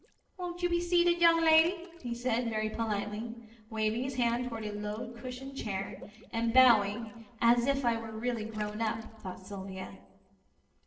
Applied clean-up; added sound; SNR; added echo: neural separator model SepFormer DNS4.